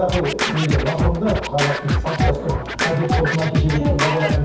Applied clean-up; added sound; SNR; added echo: none; Scratching (performance technique); 0 dB; reverberation time 0.6 s.